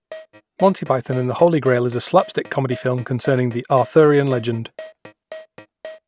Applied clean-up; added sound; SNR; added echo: none; Keyboard (musical) + Bicycle bell; 18 dB; none.